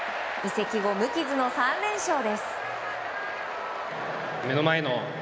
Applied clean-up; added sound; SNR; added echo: none; none; none; none.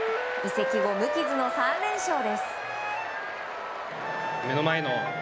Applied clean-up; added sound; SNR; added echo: none; Wind instrument, woodwind instrument; 2 dB; none.